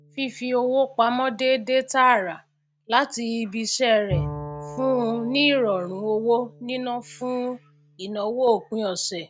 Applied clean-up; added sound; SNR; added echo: none; Bowed string instrument; 14 dB; none.